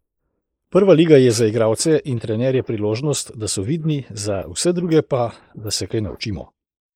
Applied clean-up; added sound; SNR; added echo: neural mask model Resemble Enhance denoiser.